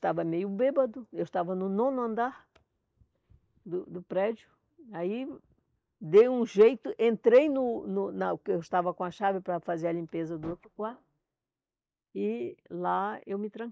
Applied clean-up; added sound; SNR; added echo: neural mask model DeepFilterNet 3.